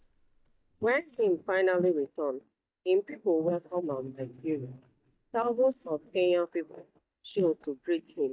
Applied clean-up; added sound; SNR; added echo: neural mask model DeepFilterNet 3.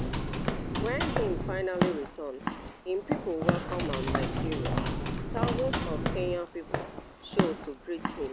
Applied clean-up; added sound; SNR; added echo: none; Computer keyboard + Walk, footsteps / Siren; -3 dB; none.